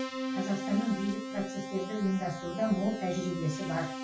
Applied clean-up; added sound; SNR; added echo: none; Keyboard (musical); 5 dB; reverberation time 0.2 s.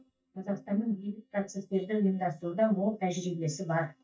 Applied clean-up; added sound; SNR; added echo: neural mask model DeepFilterNet 3.